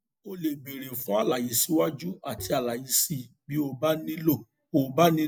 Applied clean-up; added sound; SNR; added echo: none; Bowed string instrument; 19 dB; none.